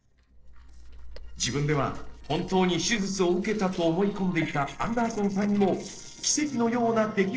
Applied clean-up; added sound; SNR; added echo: neural separator model SepFormer DNS4.